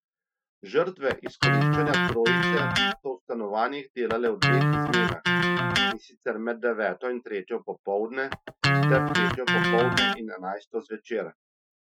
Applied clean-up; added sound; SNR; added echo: classical method Wiener filter.